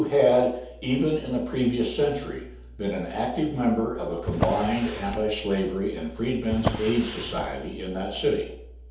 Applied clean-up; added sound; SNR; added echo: none; Drawer open or close; 7 dB; reverberation time 0.8 s.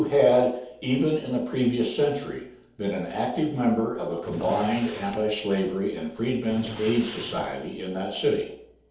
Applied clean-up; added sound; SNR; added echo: neural separator model SepFormer DNS4.